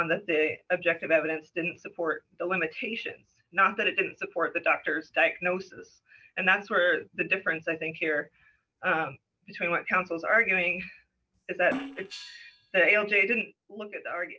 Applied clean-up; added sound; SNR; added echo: neural separator model SepFormer DNS4.